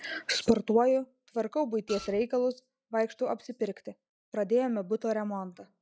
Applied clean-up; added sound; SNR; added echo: classical method log-MMSE.